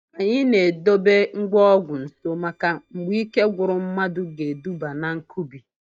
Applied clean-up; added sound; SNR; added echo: neural mask model DeepFilterNet 3.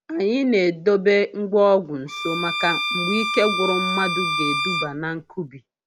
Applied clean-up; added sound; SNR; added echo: none; Bowed string instrument; 3 dB; none.